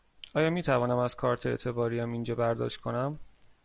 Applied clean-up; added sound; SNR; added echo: none; none; none; none.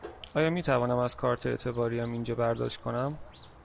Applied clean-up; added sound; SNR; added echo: none; Squeak; 20 dB; none.